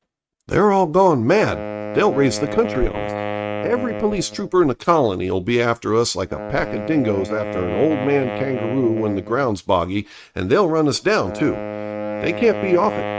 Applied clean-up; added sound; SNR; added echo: neural mask model RNNoise.